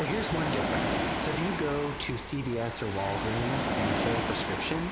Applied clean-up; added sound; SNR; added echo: none; Ocean; -1 dB; none.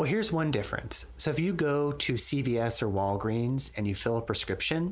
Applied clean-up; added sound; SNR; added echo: none; none; none; none.